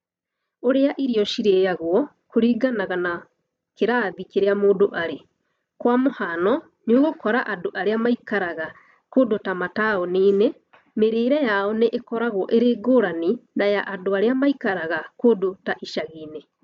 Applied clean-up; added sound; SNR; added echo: none; none; none; none.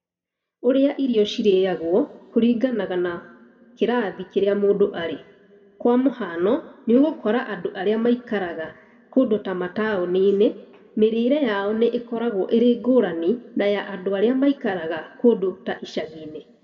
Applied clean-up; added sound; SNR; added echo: none; none; none; reverberation time 1.1 s.